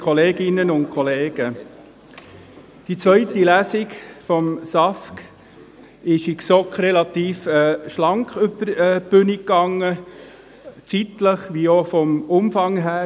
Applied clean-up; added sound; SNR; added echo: none; none; none; none.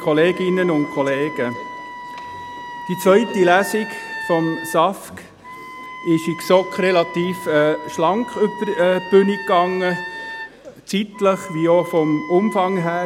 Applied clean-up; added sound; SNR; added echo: none; Wind instrument, woodwind instrument; 13 dB; none.